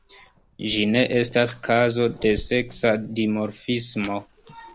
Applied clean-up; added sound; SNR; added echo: none; Fire; 20 dB; none.